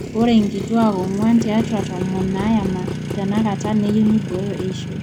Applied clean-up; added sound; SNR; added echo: none; Motorcycle; 7 dB; none.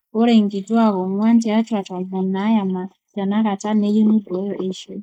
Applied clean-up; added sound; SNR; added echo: neural mask model Resemble Enhance denoiser.